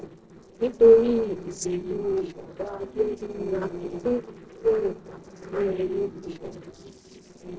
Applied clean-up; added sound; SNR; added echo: neural separator model SepFormer DNS4.